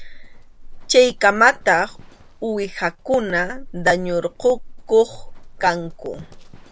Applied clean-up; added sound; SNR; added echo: none; Livestock, farm animals, working animals; 15 dB; none.